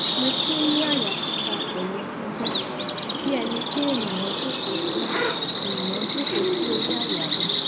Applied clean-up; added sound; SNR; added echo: none; Bird vocalization, bird call, bird song; -5 dB; none.